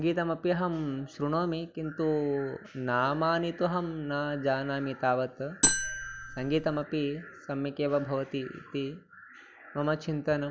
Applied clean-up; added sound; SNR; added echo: none; Marimba, xylophone; -4 dB; none.